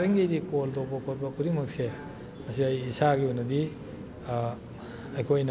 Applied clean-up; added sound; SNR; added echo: none; none; none; none.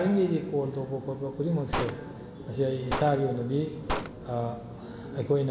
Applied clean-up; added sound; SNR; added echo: none; Gunshot, gunfire; 8 dB; reverberation time 1.1 s.